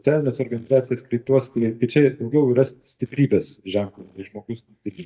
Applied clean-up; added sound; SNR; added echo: neural mask model DeepFilterNet 3.